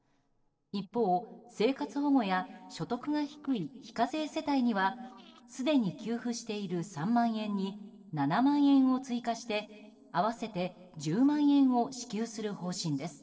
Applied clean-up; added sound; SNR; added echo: neural separator model SepFormer DNS4.